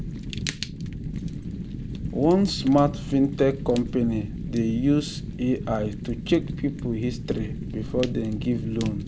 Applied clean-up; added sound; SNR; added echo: none; Fire; 6 dB; none.